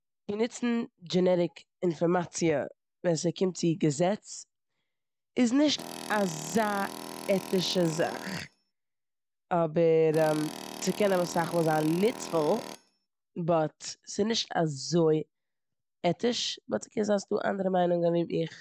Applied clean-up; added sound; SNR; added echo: none; Tools; 12 dB; none.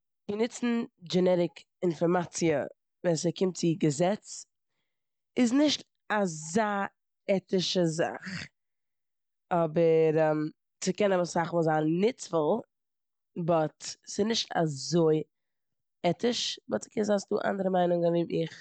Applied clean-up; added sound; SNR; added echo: none; none; none; none.